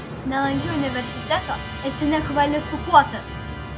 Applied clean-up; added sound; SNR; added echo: none; Musical instrument; 8 dB; none.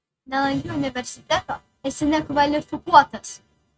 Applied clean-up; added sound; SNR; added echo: neural mask model RNNoise.